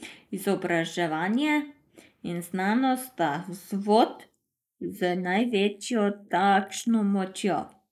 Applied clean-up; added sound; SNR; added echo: neural mask model Resemble Enhance denoiser.